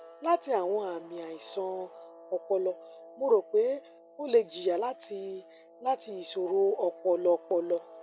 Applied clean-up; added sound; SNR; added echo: none; Guitar; 20 dB; none.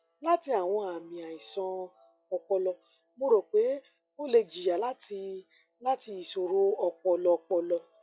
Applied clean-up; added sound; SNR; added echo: classical method log-MMSE.